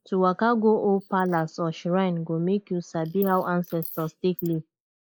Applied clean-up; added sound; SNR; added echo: neural mask model Resemble Enhance denoiser.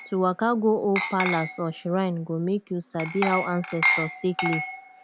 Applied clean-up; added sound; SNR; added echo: none; Glass; 4 dB; none.